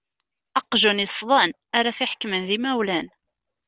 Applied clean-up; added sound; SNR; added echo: none; none; none; none.